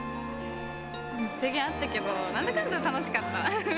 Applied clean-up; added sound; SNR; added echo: none; Trumpet + Squeak; 11 dB; none.